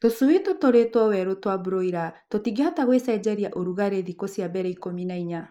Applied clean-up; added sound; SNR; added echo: neural mask model Resemble Enhance denoiser.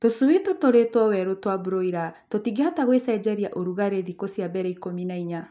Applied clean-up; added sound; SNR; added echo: none; none; none; none.